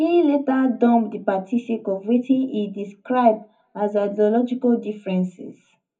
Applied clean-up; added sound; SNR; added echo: none; none; none; reverberation time 0.3 s.